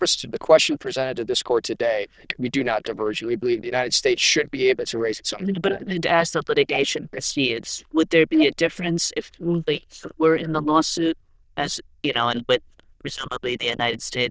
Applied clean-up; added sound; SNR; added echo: neural diffusion model UNIVERSE++.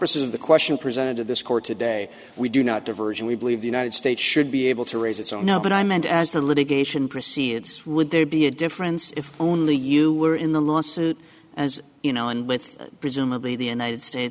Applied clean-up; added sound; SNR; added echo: none; none; none; none.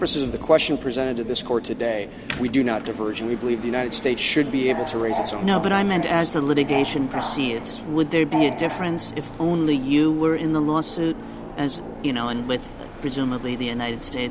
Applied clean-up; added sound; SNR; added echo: none; Subway, metro, underground; 10 dB; none.